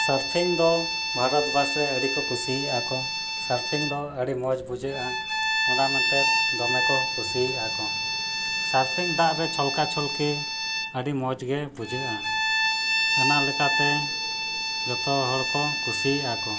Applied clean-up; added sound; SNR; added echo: none; Bowed string instrument; -1 dB; none.